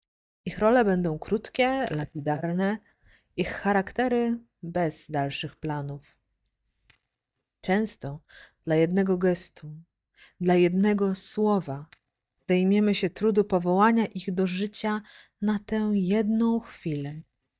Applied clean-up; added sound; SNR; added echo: neural mask model DeepFilterNet 3.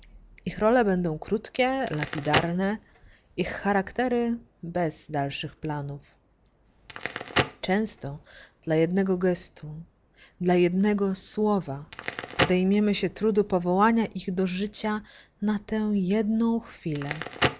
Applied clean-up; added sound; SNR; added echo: none; Crackle; 10 dB; none.